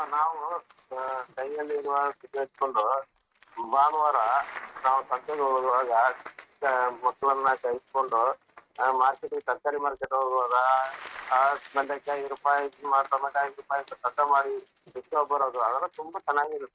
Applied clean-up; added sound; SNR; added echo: neural mask model RNNoise.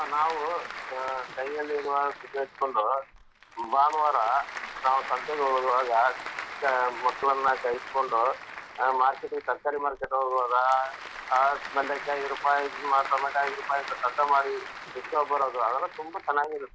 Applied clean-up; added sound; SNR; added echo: none; Applause / Crowd; 12 dB; none.